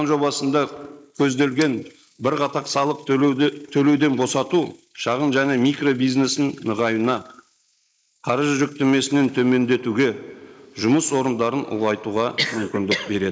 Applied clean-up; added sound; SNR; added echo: neural mask model Resemble Enhance denoiser.